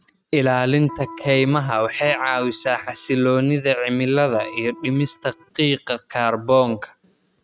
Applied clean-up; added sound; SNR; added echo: neural mask model RNNoise.